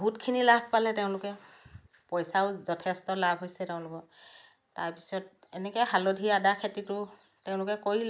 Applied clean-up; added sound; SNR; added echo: none; none; none; none.